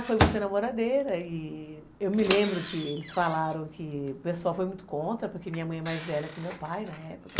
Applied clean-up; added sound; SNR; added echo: none; Microwave oven; 3 dB; none.